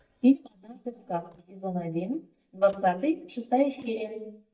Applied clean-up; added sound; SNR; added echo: neural mask model DeepFilterNet 3.